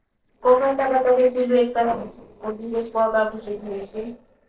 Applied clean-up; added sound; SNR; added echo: neural separator model SepFormer DNS4.